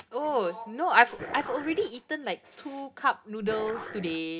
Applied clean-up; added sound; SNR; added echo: none; Dog; 12 dB; reverberation time 0.3 s.